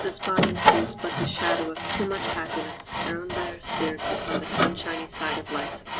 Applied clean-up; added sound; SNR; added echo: none; Sawing; -3 dB; none.